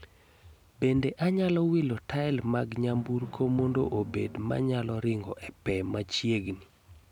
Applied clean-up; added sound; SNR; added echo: none; Drum; 20 dB; none.